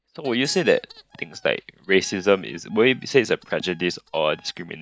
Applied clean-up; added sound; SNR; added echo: neural mask model DeepFilterNet 3.